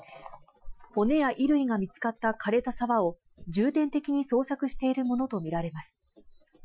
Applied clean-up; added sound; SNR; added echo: classical method Wiener filter.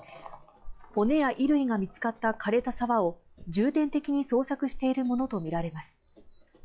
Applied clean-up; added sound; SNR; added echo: classical method log-MMSE.